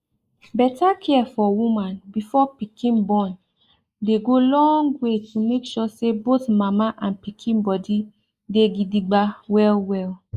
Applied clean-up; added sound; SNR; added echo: neural mask model Resemble Enhance denoiser.